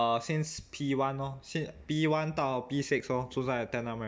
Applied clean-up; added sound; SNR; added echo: none; none; none; none.